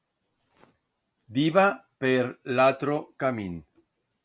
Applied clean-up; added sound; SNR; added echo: none; none; none; none.